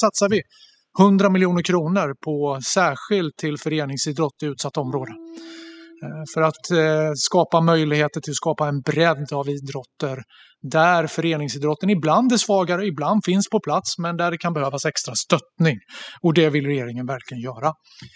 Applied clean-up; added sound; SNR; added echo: classical method spectral subtraction.